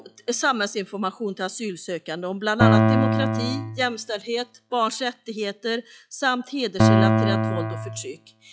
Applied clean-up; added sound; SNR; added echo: classical method log-MMSE.